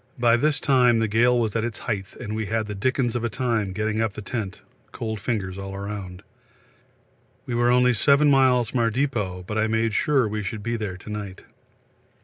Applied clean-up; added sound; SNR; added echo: none; none; none; none.